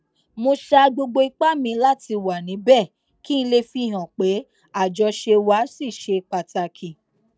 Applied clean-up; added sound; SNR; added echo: none; none; none; none.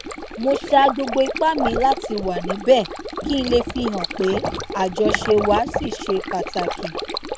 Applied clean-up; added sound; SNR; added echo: none; Stream; 5 dB; none.